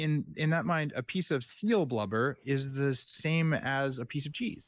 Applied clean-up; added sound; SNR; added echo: neural mask model Resemble Enhance denoiser.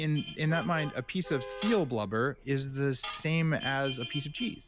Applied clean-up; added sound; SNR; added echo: none; Tools + Vehicle horn, car horn, honking; 12 dB; none.